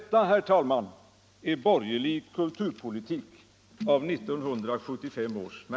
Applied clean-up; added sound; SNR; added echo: none; none; none; none.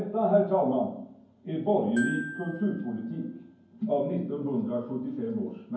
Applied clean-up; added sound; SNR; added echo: none; Glockenspiel; 13 dB; reverberation time 0.9 s.